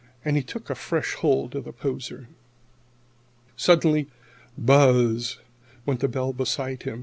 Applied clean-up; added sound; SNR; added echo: none; none; none; none.